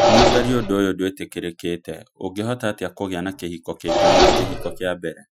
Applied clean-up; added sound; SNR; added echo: classical method Wiener filter.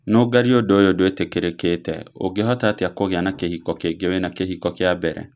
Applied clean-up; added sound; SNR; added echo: none; none; none; none.